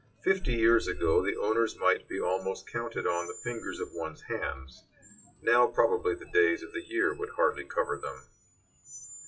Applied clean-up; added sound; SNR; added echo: classical method WPE with log-MMSE.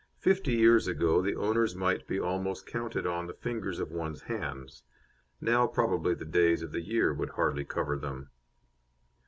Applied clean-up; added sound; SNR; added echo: none; none; none; none.